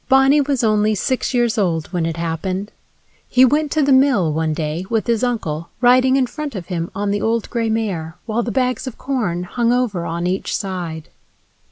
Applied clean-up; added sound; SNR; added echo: none; none; none; none.